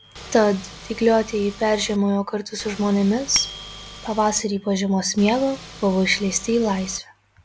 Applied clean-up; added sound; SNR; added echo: none; Engine / Car + Bicycle bell; 17 dB; none.